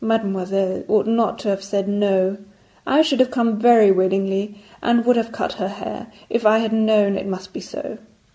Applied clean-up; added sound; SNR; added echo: none; none; none; none.